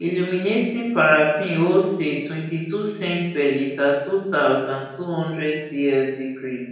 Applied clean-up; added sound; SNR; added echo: none; none; none; reverberation time 0.9 s.